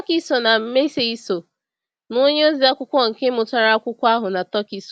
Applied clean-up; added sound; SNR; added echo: none; none; none; none.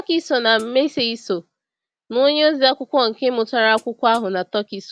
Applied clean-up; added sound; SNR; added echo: none; Hi-hat; 19 dB; none.